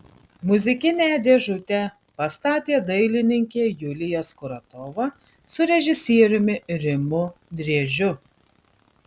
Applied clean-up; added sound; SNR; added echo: none; none; none; none.